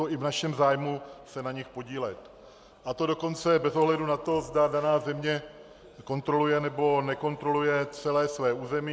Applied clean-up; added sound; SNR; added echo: none; none; none; none.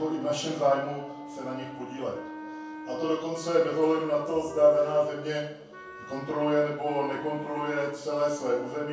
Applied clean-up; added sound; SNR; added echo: none; Wind instrument, woodwind instrument; 14 dB; reverberation time 0.6 s.